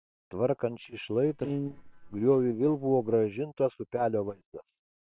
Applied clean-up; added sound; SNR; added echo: neural separator model SepFormer WHAM!.